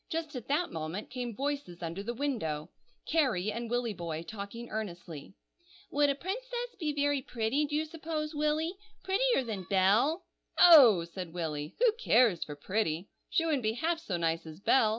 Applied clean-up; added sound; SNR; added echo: none; none; none; none.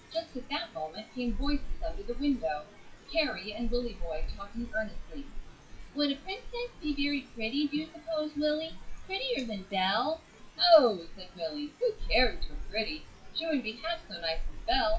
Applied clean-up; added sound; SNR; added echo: classical method WPE with log-MMSE.